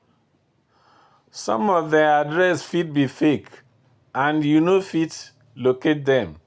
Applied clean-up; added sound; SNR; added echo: none; none; none; none.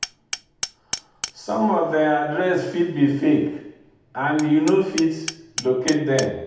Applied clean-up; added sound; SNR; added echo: none; Hammer; 14 dB; reverberation time 0.8 s.